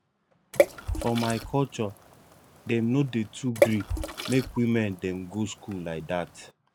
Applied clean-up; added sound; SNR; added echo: none; Water / Splash, splatter; 2 dB; none.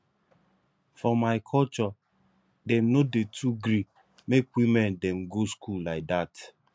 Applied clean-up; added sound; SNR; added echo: none; none; none; none.